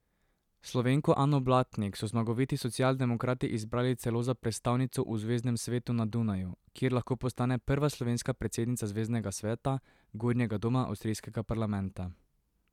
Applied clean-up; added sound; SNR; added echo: none; none; none; none.